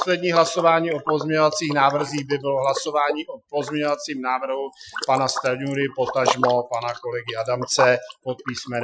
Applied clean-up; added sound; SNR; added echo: classical method Wiener filter.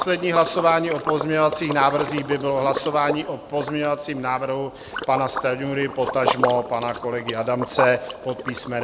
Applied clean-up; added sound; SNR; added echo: none; Liquid; 7 dB; none.